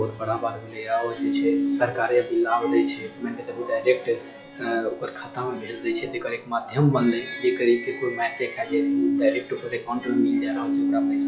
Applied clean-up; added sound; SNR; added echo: classical method log-MMSE.